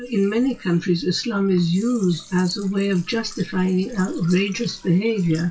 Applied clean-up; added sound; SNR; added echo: classical method WPE with log-MMSE.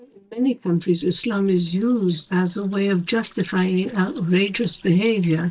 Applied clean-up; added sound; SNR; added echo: neural mask model DeepFilterNet 3.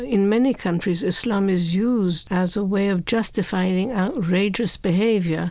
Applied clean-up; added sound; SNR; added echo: none; none; none; none.